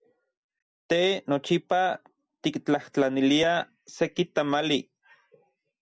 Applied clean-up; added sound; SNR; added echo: none; none; none; none.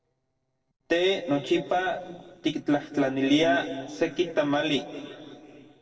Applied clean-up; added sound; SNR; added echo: neural separator model SepFormer DNS4.